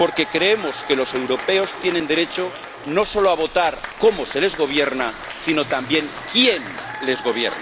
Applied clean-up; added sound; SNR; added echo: none; Applause / Crowd; 12 dB; none.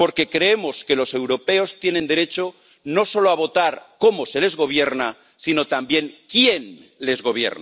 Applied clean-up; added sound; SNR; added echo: none; none; none; none.